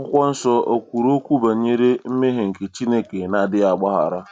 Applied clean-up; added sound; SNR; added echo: none; none; none; none.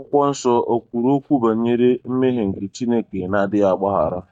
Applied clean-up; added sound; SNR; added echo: neural mask model DeepFilterNet 3.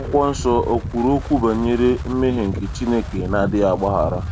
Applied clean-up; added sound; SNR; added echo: none; Wind; 8 dB; none.